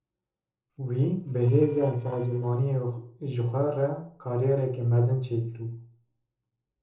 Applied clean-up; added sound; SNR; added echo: neural separator model SepFormer DNS4.